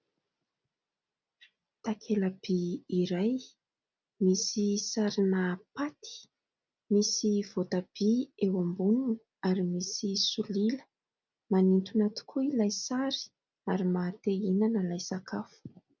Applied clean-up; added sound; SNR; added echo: none; none; none; none.